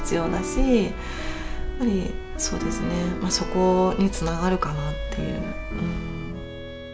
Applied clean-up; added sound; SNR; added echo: none; Bowed string instrument; 14 dB; none.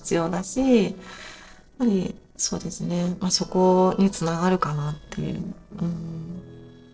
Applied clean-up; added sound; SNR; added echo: neural separator model SepFormer DNS4.